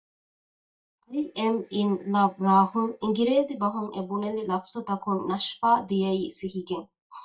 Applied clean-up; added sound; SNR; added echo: neural mask model DeepFilterNet 3.